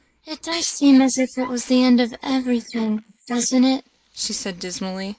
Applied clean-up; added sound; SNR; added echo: neural mask model Resemble Enhance denoiser.